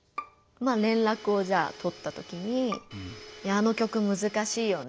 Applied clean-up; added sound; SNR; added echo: none; Domestic sounds, home sounds + Bowed string instrument; 17 dB; none.